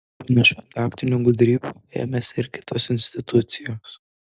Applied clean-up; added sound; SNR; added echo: none; none; none; none.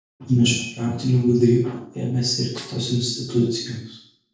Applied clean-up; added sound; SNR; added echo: neural separator model SepFormer DNS4.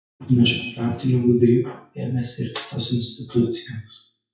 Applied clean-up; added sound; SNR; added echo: classical method WPE with log-MMSE.